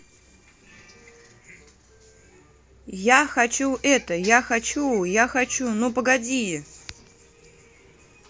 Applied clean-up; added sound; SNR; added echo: none; none; none; none.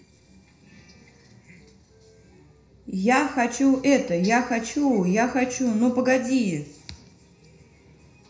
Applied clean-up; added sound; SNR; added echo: none; none; none; reverberation time 0.5 s.